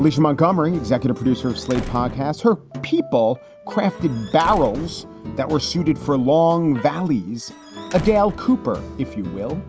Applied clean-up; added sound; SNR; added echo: none; Squeak / Slam / Wood; 16 dB; none.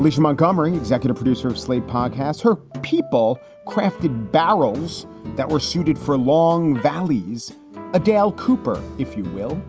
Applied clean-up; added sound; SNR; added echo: none; none; none; none.